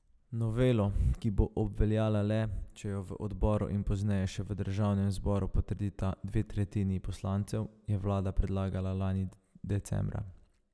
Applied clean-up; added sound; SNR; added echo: none; none; none; none.